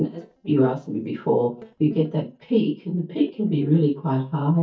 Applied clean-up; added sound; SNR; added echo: neural mask model DeepFilterNet 3.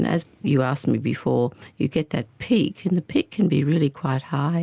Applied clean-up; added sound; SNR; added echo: none; none; none; none.